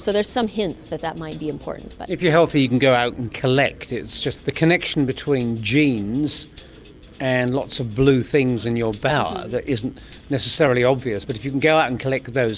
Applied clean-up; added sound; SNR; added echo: none; Tambourine; 16 dB; none.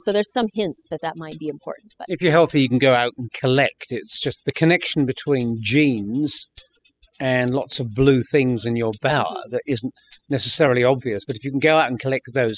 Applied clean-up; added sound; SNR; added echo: classical method spectral subtraction.